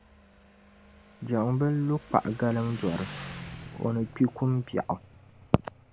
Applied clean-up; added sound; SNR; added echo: none; Motorcycle; 16 dB; none.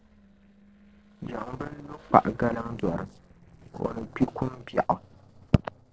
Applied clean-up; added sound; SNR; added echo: neural separator model SepFormer DNS4.